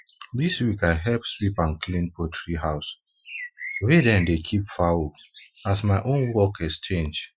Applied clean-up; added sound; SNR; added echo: classical method Wiener filter.